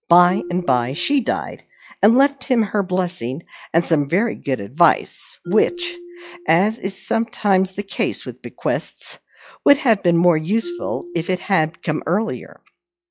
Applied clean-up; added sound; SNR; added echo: classical method log-MMSE.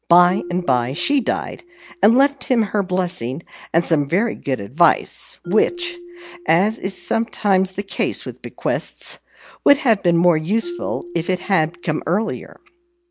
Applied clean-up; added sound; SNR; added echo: none; Marimba, xylophone; 18 dB; none.